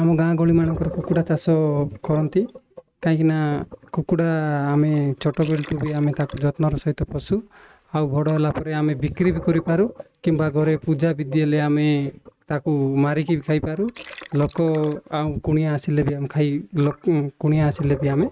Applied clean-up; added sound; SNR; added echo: neural mask model RNNoise.